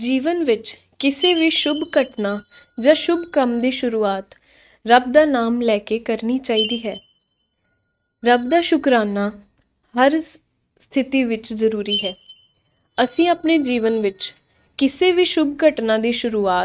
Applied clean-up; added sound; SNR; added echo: neural mask model RNNoise.